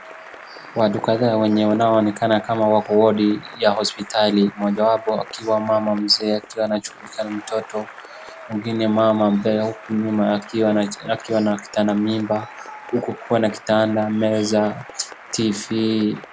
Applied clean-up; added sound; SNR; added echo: none; Applause / Cheering; 19 dB; none.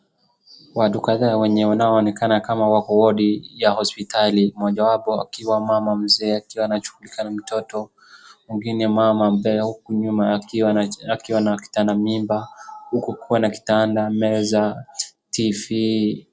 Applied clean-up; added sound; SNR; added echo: none; none; none; none.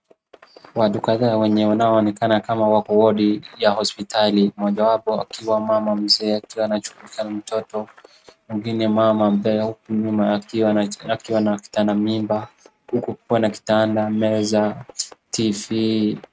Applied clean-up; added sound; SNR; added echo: neural mask model RNNoise.